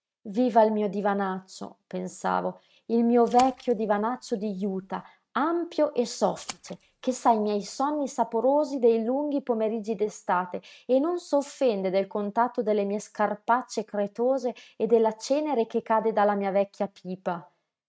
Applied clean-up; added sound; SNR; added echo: neural mask model RNNoise.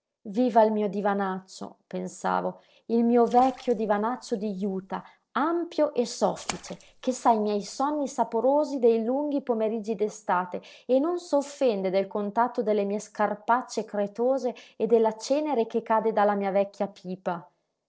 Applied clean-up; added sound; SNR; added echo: neural separator model SepFormer DNS4.